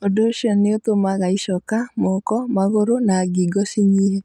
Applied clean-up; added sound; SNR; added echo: none; none; none; none.